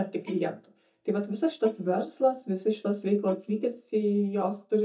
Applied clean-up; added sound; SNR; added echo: neural mask model DeepFilterNet 3.